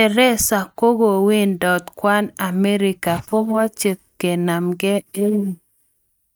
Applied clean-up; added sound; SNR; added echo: neural mask model DeepFilterNet 3.